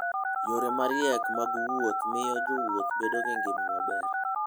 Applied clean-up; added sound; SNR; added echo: none; Telephone; -4 dB; none.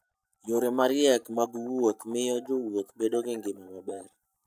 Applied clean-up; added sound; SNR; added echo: neural mask model DeepFilterNet 3.